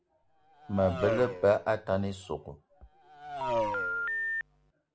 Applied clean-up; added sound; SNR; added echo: none; Telephone + Race car, auto racing; 2 dB; none.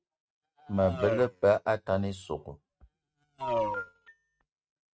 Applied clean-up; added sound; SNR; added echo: neural mask model RNNoise.